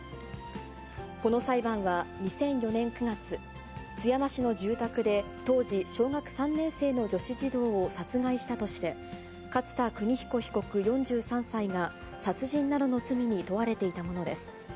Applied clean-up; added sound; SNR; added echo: none; none; none; none.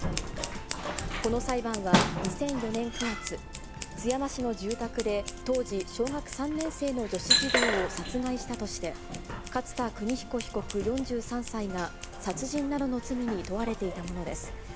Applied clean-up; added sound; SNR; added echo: none; Scissors; 2 dB; none.